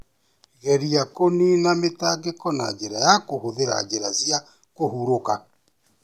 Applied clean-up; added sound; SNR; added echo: none; none; none; none.